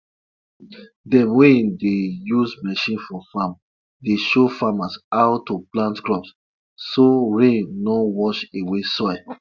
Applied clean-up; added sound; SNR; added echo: none; none; none; none.